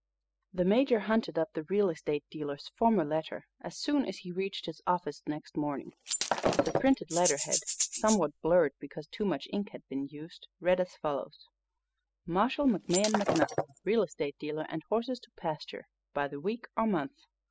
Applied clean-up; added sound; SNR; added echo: classical method spectral subtraction.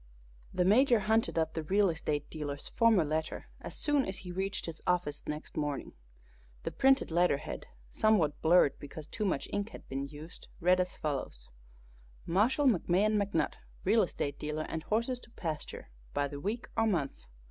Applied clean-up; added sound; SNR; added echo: none; none; none; none.